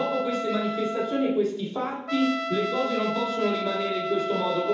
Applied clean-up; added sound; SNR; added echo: none; Trumpet; 4 dB; reverberation time 0.9 s.